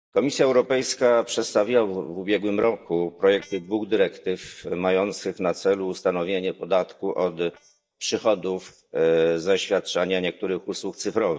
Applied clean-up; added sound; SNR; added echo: neural mask model DeepFilterNet 3.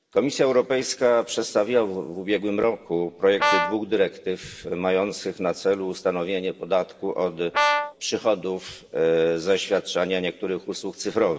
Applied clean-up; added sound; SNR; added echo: none; Brass instrument; 2 dB; reverberation time 2.4 s.